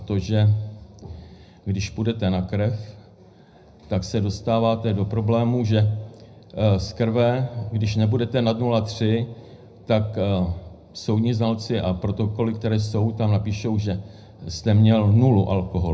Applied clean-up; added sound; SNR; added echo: none; none; none; reverberation time 0.4 s.